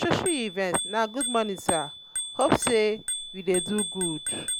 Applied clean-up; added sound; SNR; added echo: none; Bicycle bell; 6 dB; none.